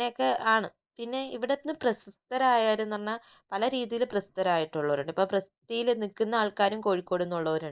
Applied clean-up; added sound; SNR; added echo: neural mask model Resemble Enhance denoiser.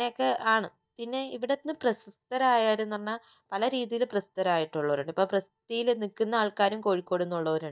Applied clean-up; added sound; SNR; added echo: neural mask model DeepFilterNet 3.